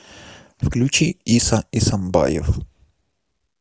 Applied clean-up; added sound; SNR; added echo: none; none; none; none.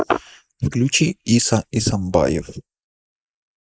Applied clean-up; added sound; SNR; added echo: neural mask model Resemble Enhance denoiser.